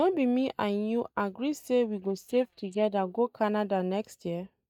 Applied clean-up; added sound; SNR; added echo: neural mask model DeepFilterNet 3.